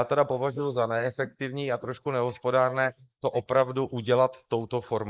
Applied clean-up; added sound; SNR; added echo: neural mask model Resemble Enhance denoiser.